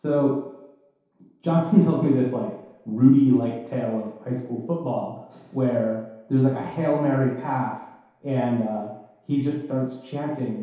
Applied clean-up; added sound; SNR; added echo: none; none; none; reverberation time 0.8 s.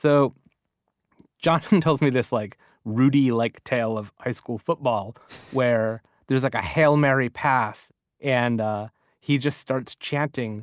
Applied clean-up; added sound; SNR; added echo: none; none; none; none.